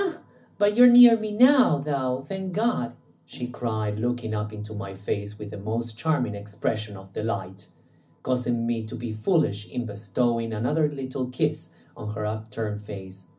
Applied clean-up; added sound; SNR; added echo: none; none; none; reverberation time 0.4 s.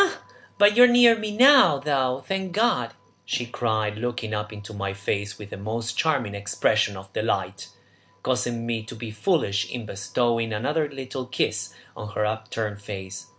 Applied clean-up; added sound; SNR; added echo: none; none; none; none.